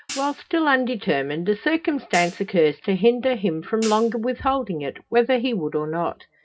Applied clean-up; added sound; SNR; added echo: none; Hi-hat; 16 dB; reverberation time 0.3 s.